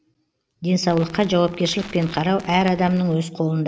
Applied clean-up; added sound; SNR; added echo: none; Crackle; 19 dB; none.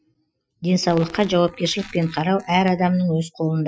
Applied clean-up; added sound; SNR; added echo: classical method Wiener filter.